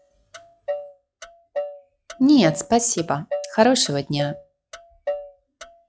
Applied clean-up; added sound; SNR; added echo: classical method log-MMSE.